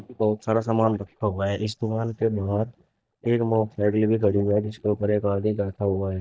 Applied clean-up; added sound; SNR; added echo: neural mask model DeepFilterNet 3.